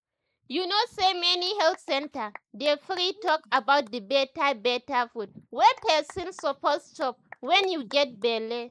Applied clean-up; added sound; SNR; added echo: neural mask model Resemble Enhance denoiser.